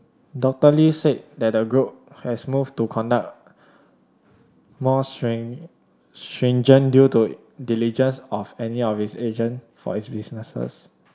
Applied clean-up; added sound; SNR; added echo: none; none; none; none.